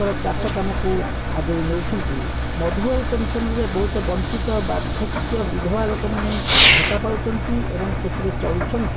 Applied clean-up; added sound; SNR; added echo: none; Engine + Fireworks; -3 dB; none.